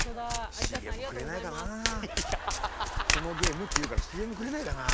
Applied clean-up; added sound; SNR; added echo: none; Domestic sounds, home sounds; -2 dB; none.